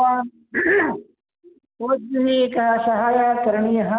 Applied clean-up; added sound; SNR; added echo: none; none; none; none.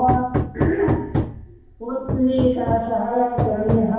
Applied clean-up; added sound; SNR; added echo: none; Hammer; 3 dB; reverberation time 2.2 s.